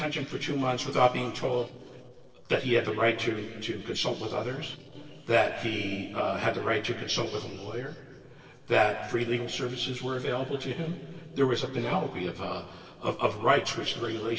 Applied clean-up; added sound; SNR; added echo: neural separator model SepFormer DNS4.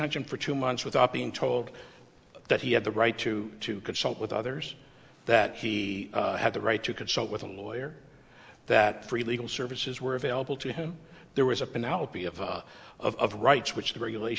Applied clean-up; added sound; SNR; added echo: none; none; none; none.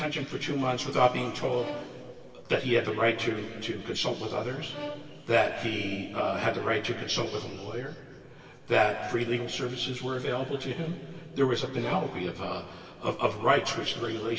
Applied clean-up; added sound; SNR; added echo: none; Bowed string instrument; 15 dB; reverberation time 2.4 s.